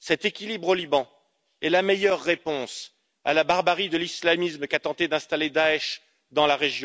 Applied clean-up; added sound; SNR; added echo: none; none; none; none.